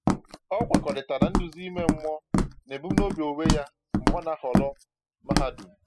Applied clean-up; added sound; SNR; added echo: classical method spectral subtraction.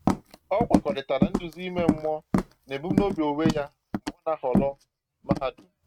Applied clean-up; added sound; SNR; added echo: neural mask model RNNoise.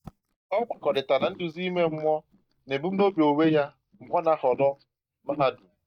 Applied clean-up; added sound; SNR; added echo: neural mask model DeepFilterNet 3.